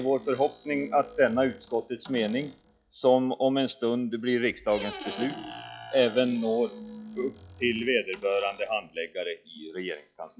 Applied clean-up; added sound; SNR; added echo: classical method log-MMSE.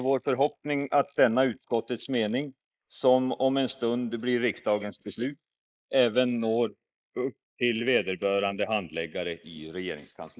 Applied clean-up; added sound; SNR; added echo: neural mask model Resemble Enhance denoiser.